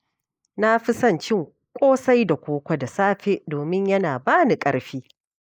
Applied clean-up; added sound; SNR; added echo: neural mask model Resemble Enhance denoiser.